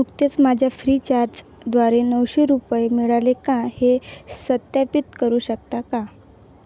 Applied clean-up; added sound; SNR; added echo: none; none; none; none.